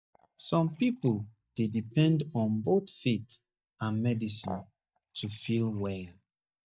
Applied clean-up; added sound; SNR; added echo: neural mask model DeepFilterNet 3.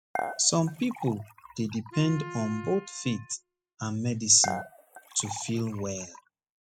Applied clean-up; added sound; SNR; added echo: classical method spectral subtraction.